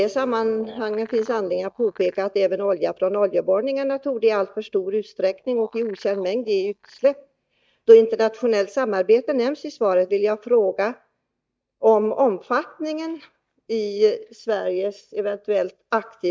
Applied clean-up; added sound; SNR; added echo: neural mask model DeepFilterNet 3.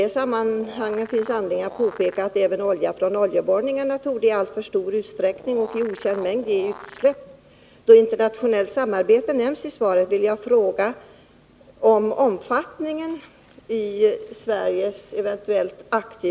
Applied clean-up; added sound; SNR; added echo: none; Animal; 18 dB; none.